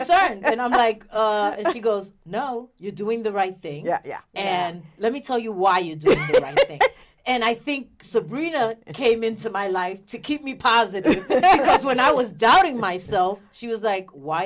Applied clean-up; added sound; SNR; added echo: none; none; none; none.